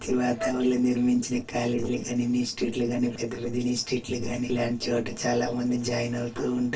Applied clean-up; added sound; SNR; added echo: neural separator model SepFormer DNS4.